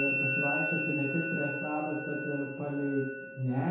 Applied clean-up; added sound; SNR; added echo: none; Musical instrument; 2 dB; reverberation time 0.8 s.